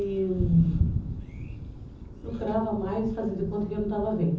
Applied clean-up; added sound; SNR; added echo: none; Thunder; 5 dB; reverberation time 0.6 s.